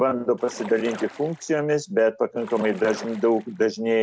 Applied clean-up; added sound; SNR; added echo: none; Splash, splatter; 17 dB; none.